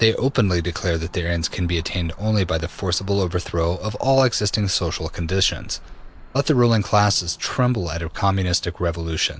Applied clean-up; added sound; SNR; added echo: none; Cricket / Motor vehicle (road); 18 dB; none.